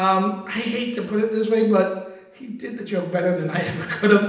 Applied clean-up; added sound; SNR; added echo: none; none; none; reverberation time 0.8 s.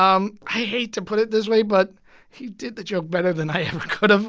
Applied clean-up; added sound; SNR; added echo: none; none; none; none.